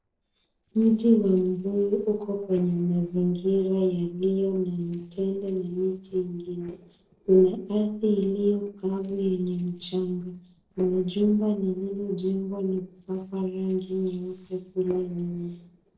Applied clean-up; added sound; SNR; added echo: neural separator model SepFormer DNS4.